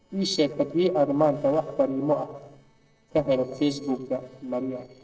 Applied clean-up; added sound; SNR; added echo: neural separator model SepFormer DNS4.